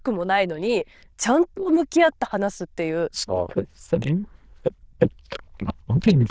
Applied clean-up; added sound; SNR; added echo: neural diffusion model UNIVERSE++.